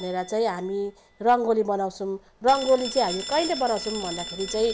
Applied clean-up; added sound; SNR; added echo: none; Telephone; 13 dB; none.